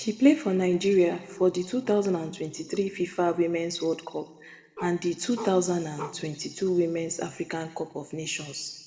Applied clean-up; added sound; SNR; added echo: neural separator model SepFormer DNS4.